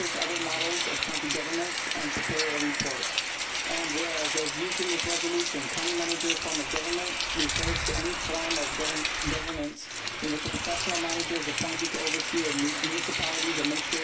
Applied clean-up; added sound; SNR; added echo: none; Rain; -3 dB; reverberation time 0.2 s.